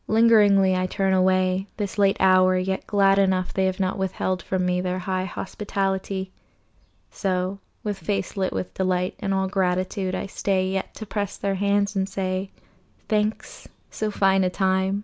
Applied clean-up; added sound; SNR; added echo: none; none; none; none.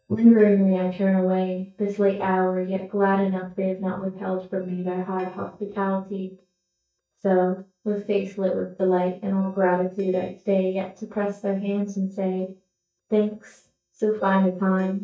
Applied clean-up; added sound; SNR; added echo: neural mask model DeepFilterNet 3.